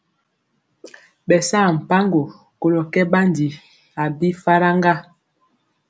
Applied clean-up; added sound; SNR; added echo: none; none; none; none.